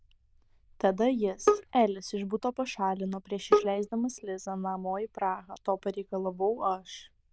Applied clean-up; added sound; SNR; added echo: neural diffusion model UNIVERSE++.